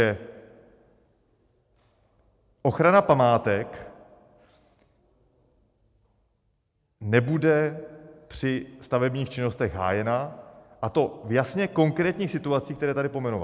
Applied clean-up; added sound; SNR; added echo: none; none; none; none.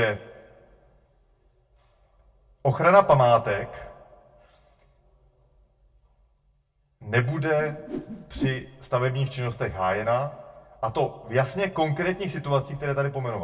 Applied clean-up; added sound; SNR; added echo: none; Whoosh, swoosh, swish; 9 dB; reverberation time 0.1 s.